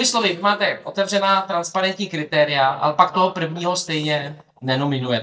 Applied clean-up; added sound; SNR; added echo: neural mask model DeepFilterNet 3.